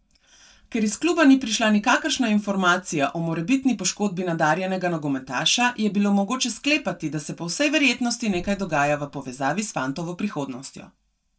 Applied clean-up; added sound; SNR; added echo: neural mask model DeepFilterNet 3.